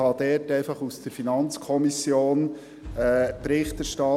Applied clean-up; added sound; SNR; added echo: none; Fireworks; 19 dB; none.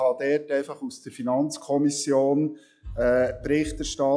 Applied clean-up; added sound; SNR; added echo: classical method log-MMSE.